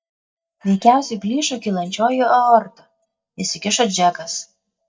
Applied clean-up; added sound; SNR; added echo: neural mask model DeepFilterNet 3.